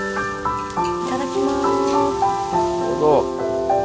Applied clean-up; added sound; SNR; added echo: none; none; none; none.